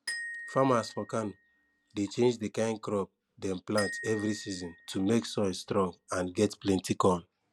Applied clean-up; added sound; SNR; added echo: none; Glockenspiel; 15 dB; none.